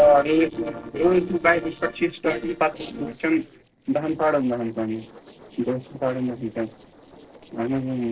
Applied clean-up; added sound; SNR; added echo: neural separator model SepFormer DNS4.